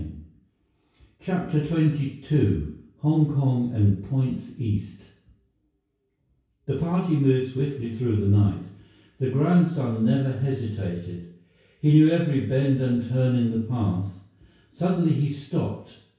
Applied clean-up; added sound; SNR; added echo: none; none; none; reverberation time 0.6 s.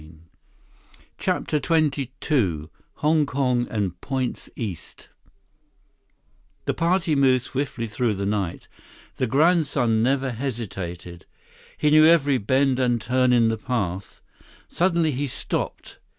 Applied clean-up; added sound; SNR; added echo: none; none; none; none.